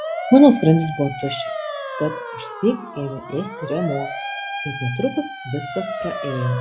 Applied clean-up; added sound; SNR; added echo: classical method log-MMSE.